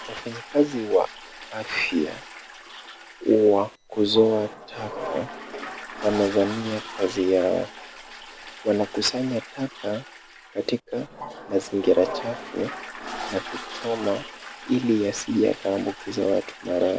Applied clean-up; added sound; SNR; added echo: none; Toilet flush; 13 dB; none.